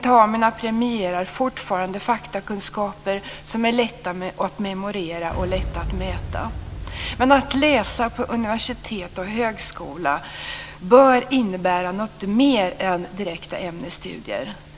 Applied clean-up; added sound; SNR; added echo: none; Boom; 15 dB; none.